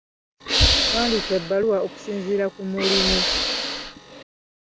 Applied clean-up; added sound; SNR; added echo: none; Hiss / Breathing; -2 dB; none.